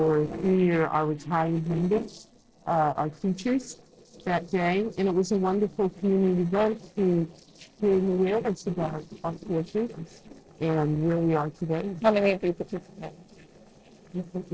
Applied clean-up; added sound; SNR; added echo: neural separator model SepFormer DNS4.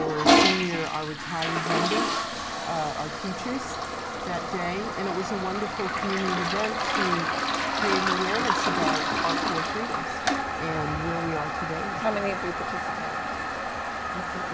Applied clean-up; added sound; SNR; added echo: none; Toilet flush; -5 dB; none.